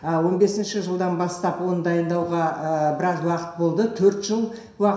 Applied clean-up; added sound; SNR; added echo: none; none; none; reverberation time 0.7 s.